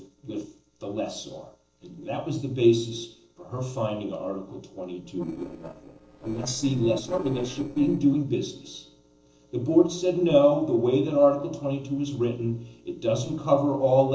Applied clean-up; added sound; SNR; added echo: neural separator model SepFormer DNS4.